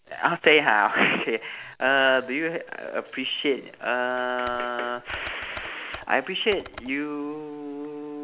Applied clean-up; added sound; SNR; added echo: none; Computer keyboard; 18 dB; none.